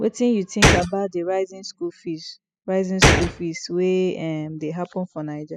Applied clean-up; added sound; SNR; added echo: classical method spectral subtraction.